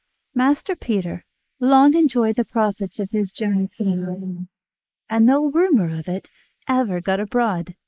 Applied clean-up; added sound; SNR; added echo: neural mask model Resemble Enhance denoiser.